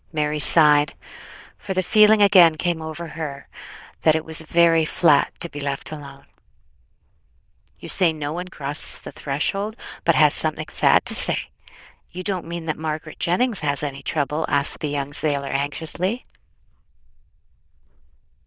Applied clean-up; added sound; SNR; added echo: neural diffusion model UNIVERSE++.